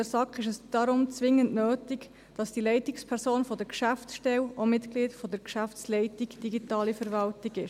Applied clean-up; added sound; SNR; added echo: none; none; none; none.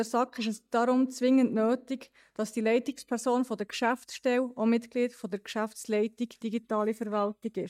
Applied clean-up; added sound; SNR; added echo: neural mask model DeepFilterNet 3.